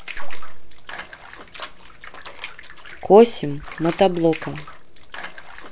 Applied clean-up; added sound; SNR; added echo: none; Bathtub (filling or washing) / Water; 18 dB; none.